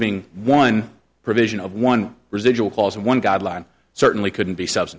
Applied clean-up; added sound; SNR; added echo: none; none; none; none.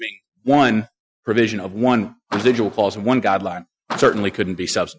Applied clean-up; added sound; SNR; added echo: classical method Wiener filter.